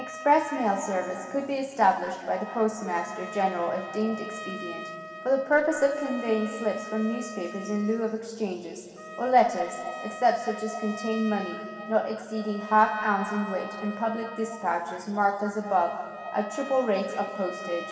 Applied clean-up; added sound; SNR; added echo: none; Trumpet; 13 dB; reverberation time 2.4 s.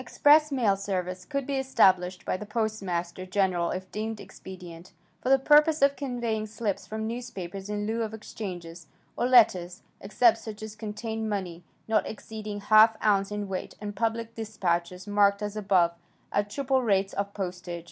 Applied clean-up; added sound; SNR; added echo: none; none; none; none.